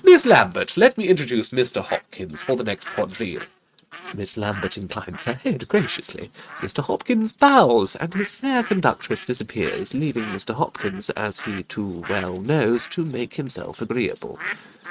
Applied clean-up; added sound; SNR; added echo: neural mask model RNNoise.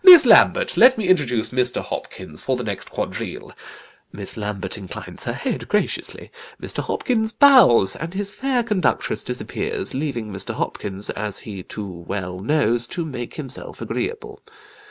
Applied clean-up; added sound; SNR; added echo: none; none; none; none.